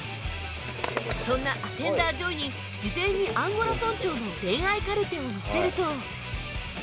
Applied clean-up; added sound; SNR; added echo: none; none; none; none.